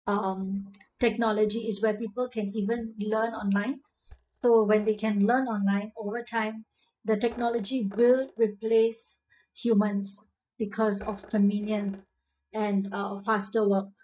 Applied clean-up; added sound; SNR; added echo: neural mask model DeepFilterNet 3.